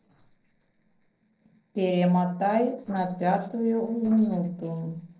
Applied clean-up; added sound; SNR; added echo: neural separator model SepFormer DNS4.